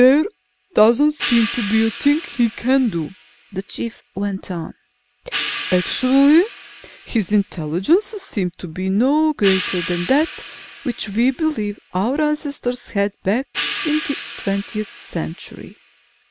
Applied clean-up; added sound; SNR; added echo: none; Hi-hat; 13 dB; none.